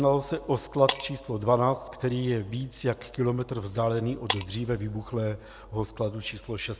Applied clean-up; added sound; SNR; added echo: none; Shatter; 13 dB; none.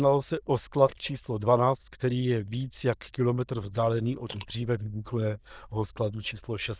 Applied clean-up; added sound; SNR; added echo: neural diffusion model UNIVERSE++.